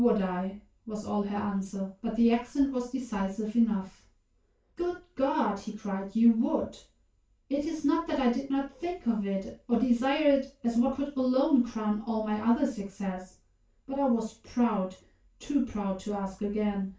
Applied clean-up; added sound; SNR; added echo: none; none; none; reverberation time 0.2 s.